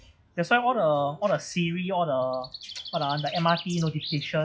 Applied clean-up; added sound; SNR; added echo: classical method log-MMSE.